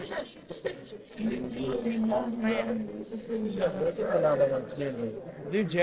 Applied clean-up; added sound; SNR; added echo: neural separator model SepFormer DNS4.